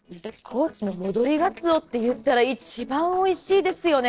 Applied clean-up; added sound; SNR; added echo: neural separator model SepFormer DNS4.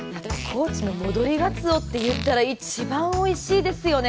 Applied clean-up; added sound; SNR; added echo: none; Fart; 16 dB; none.